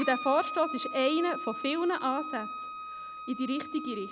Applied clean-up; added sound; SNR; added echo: none; Bowed string instrument; 8 dB; none.